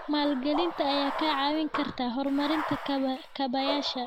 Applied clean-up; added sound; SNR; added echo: none; Bathtub (filling or washing); 7 dB; none.